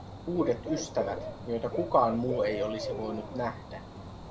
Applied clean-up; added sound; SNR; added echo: none; Bird / Dog; 7 dB; none.